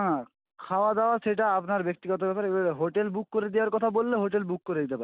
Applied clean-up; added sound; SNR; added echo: none; none; none; none.